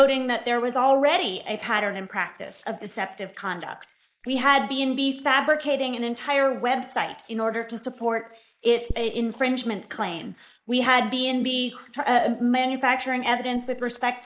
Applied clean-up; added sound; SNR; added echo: neural mask model Resemble Enhance denoiser.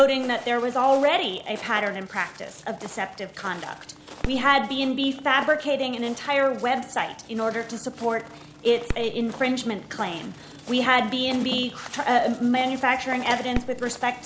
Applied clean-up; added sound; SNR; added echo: none; Walk, footsteps + Fireworks; 15 dB; none.